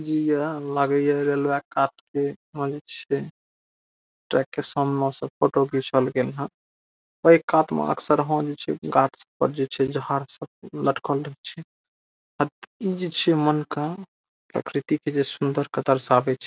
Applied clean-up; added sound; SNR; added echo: none; none; none; none.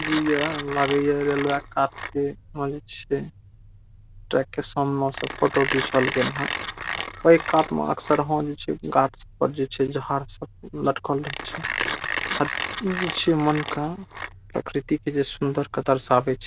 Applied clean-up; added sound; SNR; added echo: none; Mechanisms; 8 dB; none.